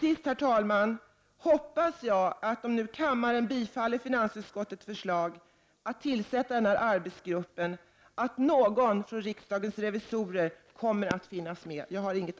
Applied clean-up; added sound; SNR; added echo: neural mask model Resemble Enhance denoiser.